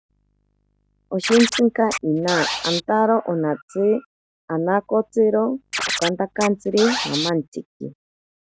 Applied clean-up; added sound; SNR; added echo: none; Scratching (performance technique); 7 dB; none.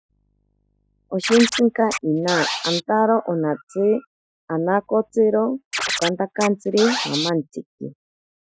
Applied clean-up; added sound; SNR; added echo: classical method Wiener filter.